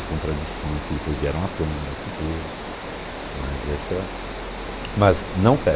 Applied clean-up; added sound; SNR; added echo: none; Water; 7 dB; none.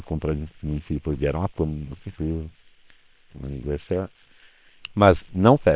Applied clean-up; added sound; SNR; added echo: neural separator model SepFormer WHAM!.